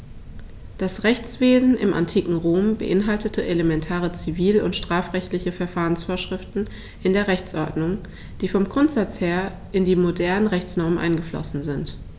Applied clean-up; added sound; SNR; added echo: none; none; none; none.